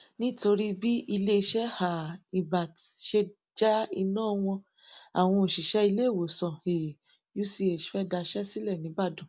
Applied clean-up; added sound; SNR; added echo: none; none; none; none.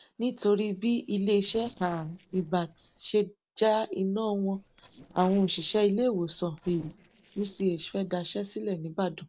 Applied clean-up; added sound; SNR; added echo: neural separator model SepFormer DNS4.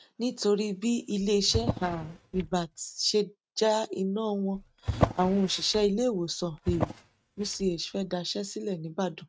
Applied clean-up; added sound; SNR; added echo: neural mask model RNNoise.